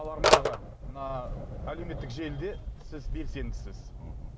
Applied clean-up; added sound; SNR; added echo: none; Telephone; -3 dB; none.